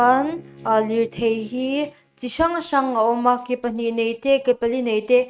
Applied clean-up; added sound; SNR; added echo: neural mask model RNNoise.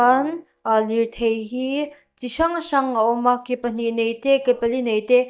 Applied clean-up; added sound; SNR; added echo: neural mask model DeepFilterNet 3.